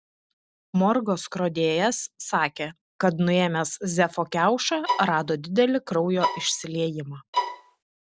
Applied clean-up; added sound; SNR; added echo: none; Bowed string instrument; 4 dB; none.